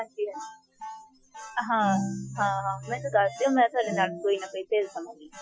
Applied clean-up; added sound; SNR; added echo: classical method Wiener filter.